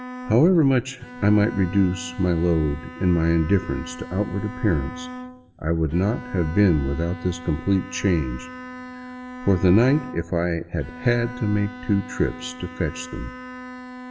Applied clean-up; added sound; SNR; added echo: none; Bowed string instrument; 14 dB; reverberation time 0.8 s.